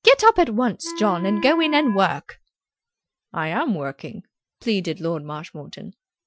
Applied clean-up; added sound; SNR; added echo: classical method Wiener filter.